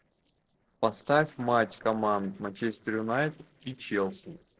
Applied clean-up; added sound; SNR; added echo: neural separator model SepFormer DNS4.